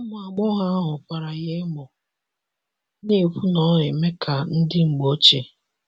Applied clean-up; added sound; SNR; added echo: none; none; none; none.